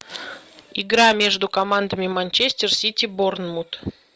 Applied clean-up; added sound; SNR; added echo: none; none; none; none.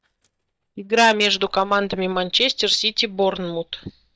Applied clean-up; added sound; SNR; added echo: neural mask model DeepFilterNet 3.